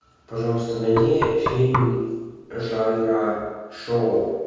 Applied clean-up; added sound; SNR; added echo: none; Knock; 7 dB; reverberation time 1.2 s.